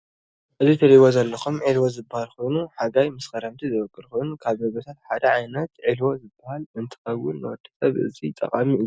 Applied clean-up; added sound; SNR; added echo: none; none; none; none.